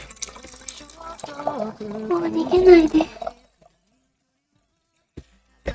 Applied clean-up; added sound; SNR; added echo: neural mask model RNNoise.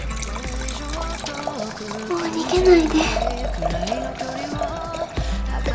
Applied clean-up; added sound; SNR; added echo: none; Liquid; 7 dB; none.